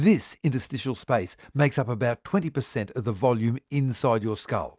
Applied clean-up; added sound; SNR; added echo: none; none; none; none.